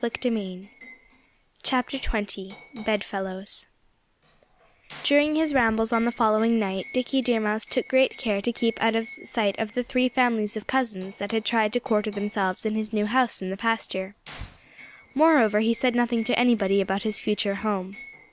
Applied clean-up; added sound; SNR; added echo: none; Liquid; 20 dB; none.